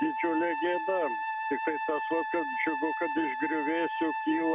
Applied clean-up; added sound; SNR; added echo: none; Wind instrument, woodwind instrument; 2 dB; none.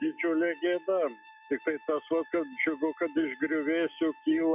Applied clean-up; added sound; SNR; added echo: classical method log-MMSE.